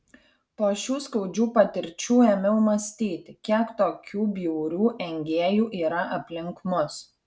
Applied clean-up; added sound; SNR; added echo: none; none; none; none.